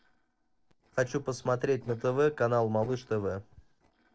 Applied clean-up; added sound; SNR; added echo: neural separator model SepFormer DNS4.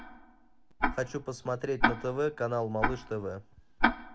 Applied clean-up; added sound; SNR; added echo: none; Tick-tock; -2 dB; none.